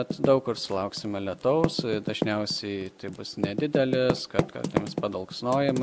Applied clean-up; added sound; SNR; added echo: none; Typing; 4 dB; none.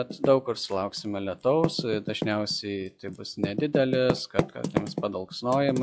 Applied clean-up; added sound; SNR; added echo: classical method log-MMSE.